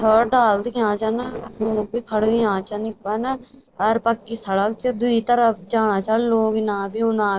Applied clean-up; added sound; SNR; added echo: neural separator model SepFormer DNS4.